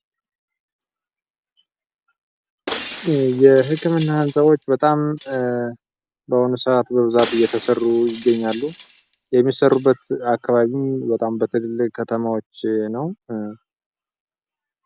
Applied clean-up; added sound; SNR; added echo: none; Shatter; 13 dB; none.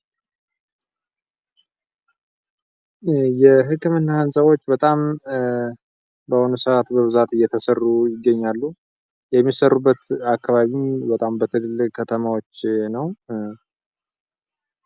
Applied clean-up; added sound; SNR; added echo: none; none; none; none.